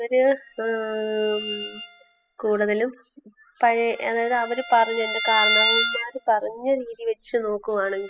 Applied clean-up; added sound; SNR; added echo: classical method spectral subtraction.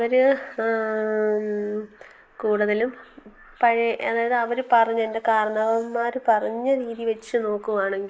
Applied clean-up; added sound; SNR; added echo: neural mask model Resemble Enhance denoiser.